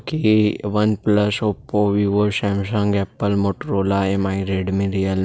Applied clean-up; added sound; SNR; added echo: none; none; none; none.